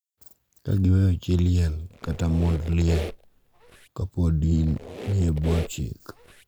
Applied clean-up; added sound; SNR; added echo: none; Squeak; 14 dB; none.